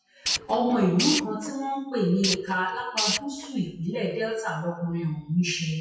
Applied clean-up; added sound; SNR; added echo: classical method WPE with log-MMSE.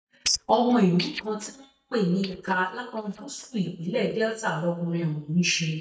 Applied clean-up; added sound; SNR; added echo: neural mask model DeepFilterNet 3.